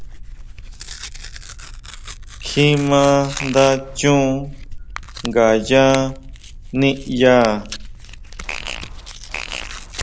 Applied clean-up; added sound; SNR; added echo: none; Tearing + Fart; 12 dB; none.